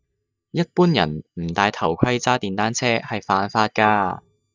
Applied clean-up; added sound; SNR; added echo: neural mask model DeepFilterNet 3.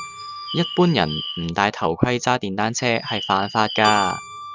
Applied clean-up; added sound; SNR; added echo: none; Bird + Keyboard (musical); 10 dB; none.